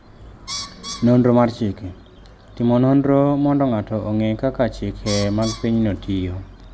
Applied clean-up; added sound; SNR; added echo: none; Bird; 17 dB; none.